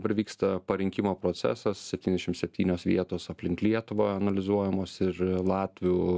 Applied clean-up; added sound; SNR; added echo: none; none; none; none.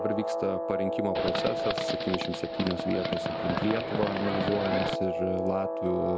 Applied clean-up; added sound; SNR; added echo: none; Livestock, farm animals, working animals + Guitar; -1 dB; none.